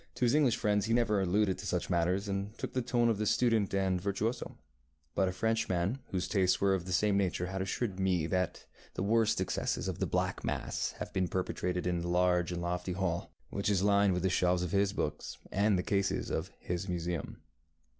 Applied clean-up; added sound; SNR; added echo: none; none; none; none.